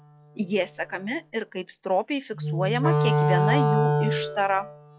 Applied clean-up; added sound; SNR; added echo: classical method log-MMSE.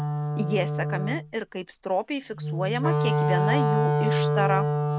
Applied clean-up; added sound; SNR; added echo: none; Wind instrument, woodwind instrument; -5 dB; none.